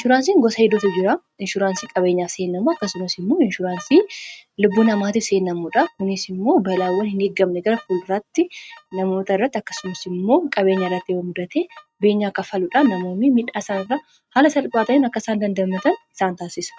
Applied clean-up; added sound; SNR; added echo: neural mask model RNNoise.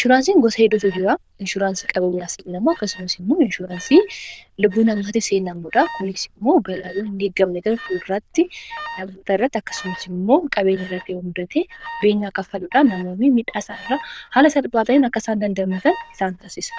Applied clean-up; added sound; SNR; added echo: neural diffusion model UNIVERSE++.